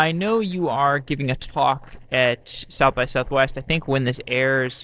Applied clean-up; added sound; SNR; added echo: neural separator model SepFormer DNS4.